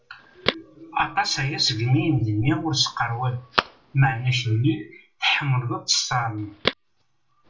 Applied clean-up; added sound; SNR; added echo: none; Telephone; 10 dB; reverberation time 0.2 s.